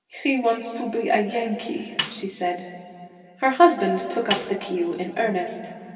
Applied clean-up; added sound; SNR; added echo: none; Snare drum; 10 dB; reverberation time 2.5 s.